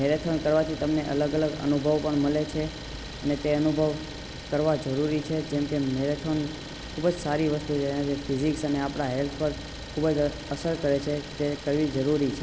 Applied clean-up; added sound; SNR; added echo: none; Idling; 14 dB; none.